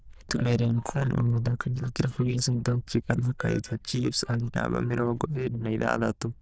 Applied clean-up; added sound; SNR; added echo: neural diffusion model UNIVERSE++.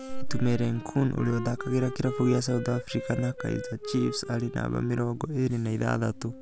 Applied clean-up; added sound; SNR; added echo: none; Wind instrument, woodwind instrument; 12 dB; none.